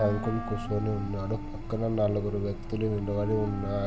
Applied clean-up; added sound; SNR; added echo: none; Wind instrument, woodwind instrument; 11 dB; reverberation time 0.4 s.